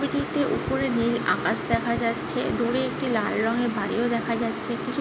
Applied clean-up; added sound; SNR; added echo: none; none; none; none.